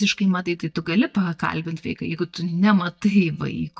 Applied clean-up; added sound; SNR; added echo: neural mask model DeepFilterNet 3.